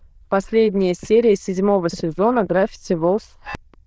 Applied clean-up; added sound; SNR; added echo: neural diffusion model UNIVERSE++.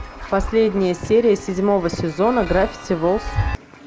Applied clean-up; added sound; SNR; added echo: none; Chime; 10 dB; none.